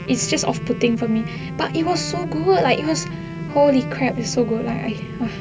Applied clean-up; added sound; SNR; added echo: none; Wind instrument, woodwind instrument; 15 dB; none.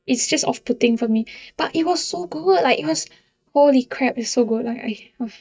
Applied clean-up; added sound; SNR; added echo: neural mask model DeepFilterNet 3.